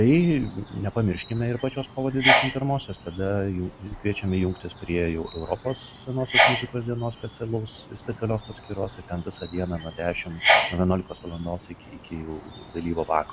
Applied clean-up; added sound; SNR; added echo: none; Sneeze; 2 dB; none.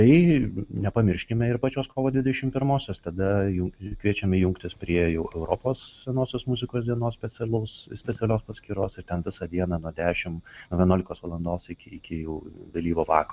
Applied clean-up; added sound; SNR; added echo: none; none; none; none.